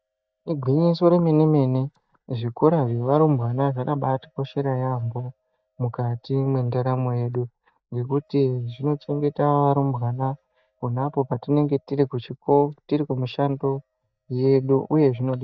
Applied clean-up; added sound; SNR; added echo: neural mask model DeepFilterNet 3.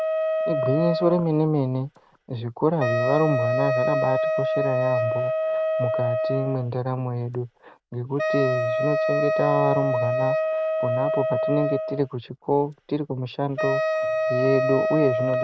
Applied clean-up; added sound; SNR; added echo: none; Wind instrument, woodwind instrument; -1 dB; none.